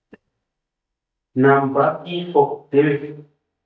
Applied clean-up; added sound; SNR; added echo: neural mask model DeepFilterNet 3.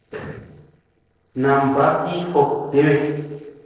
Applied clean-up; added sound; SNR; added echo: neural separator model SepFormer DNS4.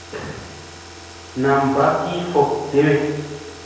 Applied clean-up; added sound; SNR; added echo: none; Car; 17 dB; reverberation time 1.2 s.